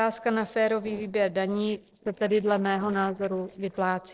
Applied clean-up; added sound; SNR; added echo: neural separator model SepFormer DNS4.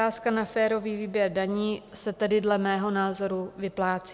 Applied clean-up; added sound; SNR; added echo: none; none; none; none.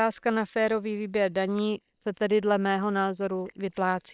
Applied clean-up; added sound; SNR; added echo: neural separator model SepFormer WHAM!.